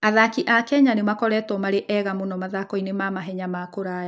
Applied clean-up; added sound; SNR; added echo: none; none; none; none.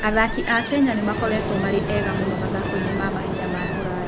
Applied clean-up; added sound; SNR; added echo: none; Ocean; 1 dB; none.